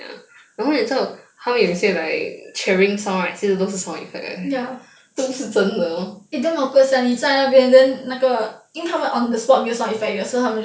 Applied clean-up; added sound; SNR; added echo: none; none; none; none.